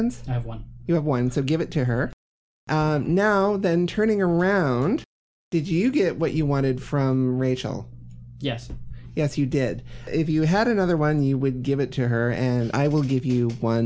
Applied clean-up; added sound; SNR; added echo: none; none; none; none.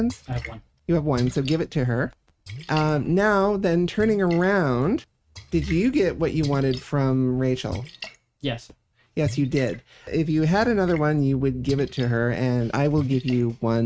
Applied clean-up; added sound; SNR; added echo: neural mask model RNNoise.